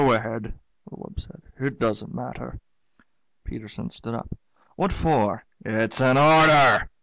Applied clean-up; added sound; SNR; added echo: none; none; none; none.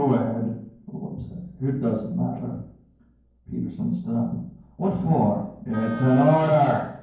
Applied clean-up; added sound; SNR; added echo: none; Wind instrument, woodwind instrument; 16 dB; reverberation time 0.9 s.